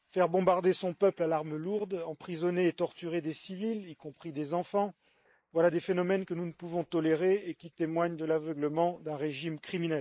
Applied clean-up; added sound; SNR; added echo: neural mask model Resemble Enhance denoiser.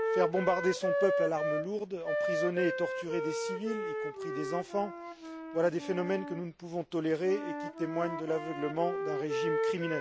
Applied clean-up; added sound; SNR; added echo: none; Wind instrument, woodwind instrument; 1 dB; none.